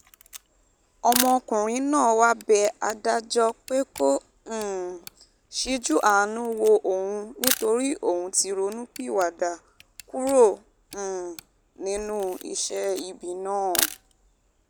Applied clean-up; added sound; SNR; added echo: none; Camera; 12 dB; none.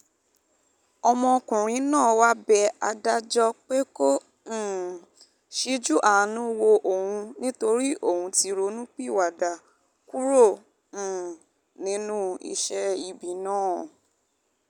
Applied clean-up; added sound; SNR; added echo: none; none; none; none.